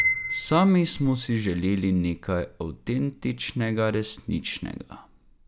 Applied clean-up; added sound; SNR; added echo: none; Piano; 10 dB; none.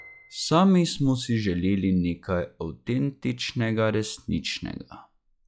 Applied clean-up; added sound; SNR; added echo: classical method log-MMSE.